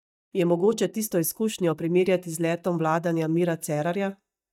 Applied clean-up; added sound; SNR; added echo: neural mask model DeepFilterNet 3.